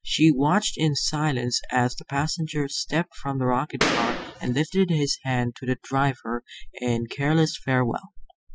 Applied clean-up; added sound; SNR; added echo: classical method spectral subtraction.